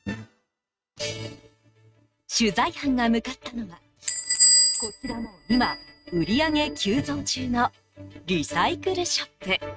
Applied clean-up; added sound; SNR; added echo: neural mask model RNNoise.